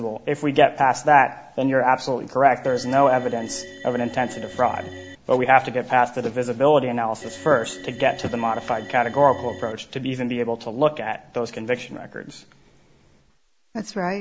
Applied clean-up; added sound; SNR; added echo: none; Organ; 16 dB; none.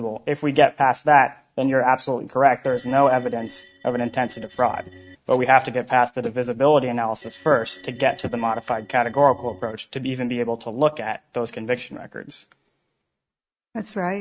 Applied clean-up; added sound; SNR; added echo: neural mask model RNNoise.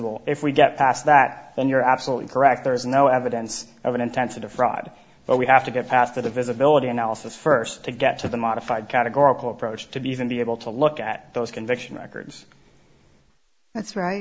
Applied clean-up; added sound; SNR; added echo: none; none; none; none.